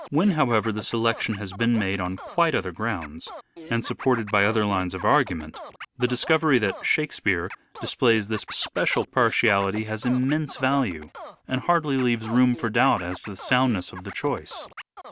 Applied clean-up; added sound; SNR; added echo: none; Scratching (performance technique); 17 dB; none.